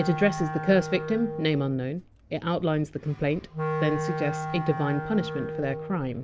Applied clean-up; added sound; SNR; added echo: none; Wind instrument, woodwind instrument; 7 dB; none.